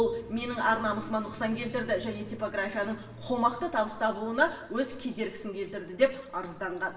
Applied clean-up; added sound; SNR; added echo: none; none; none; reverberation time 1.0 s.